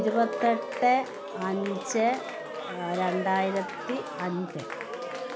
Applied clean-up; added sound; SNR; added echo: none; Cheering; 6 dB; none.